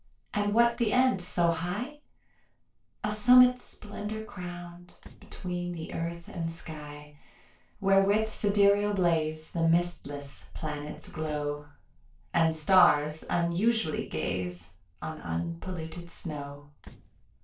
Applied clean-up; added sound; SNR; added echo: neural separator model SepFormer DNS4.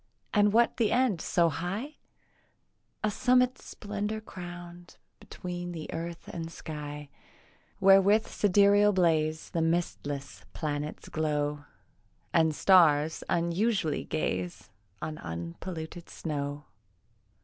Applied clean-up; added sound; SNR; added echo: none; none; none; none.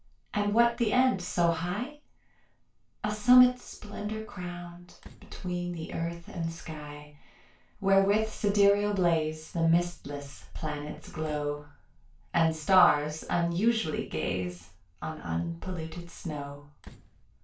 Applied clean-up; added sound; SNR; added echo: none; Slam; 19 dB; reverberation time 0.2 s.